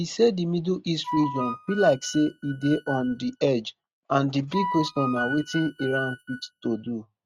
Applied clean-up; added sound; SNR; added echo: neural mask model RNNoise.